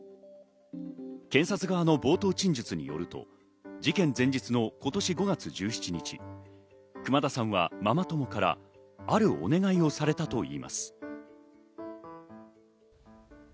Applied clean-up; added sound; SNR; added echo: none; none; none; none.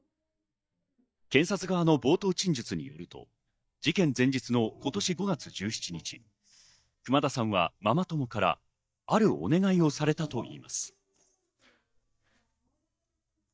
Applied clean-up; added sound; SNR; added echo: neural mask model DeepFilterNet 3.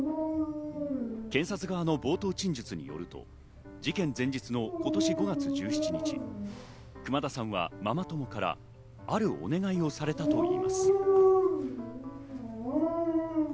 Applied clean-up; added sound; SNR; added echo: none; Dog; -2 dB; none.